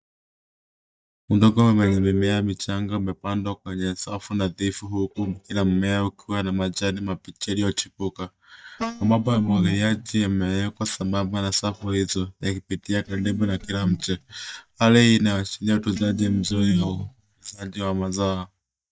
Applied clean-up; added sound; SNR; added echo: neural mask model DeepFilterNet 3.